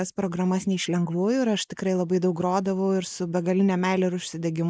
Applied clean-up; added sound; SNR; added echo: neural mask model Resemble Enhance denoiser.